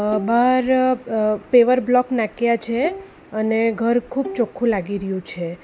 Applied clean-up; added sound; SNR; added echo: none; Bowed string instrument; 17 dB; none.